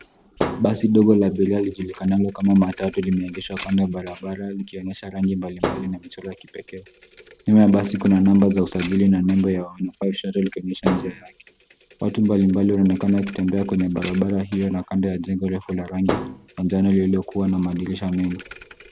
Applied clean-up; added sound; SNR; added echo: none; Thump, thud; 14 dB; none.